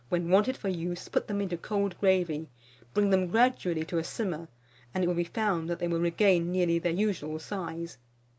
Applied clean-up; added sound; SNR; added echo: none; none; none; none.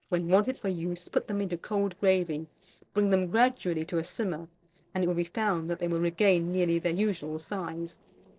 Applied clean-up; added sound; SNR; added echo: neural separator model SepFormer DNS4.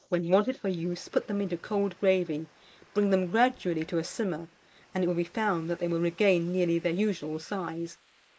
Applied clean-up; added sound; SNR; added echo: neural mask model Resemble Enhance denoiser.